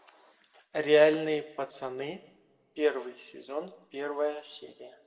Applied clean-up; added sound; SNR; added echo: none; none; none; reverberation time 2.0 s.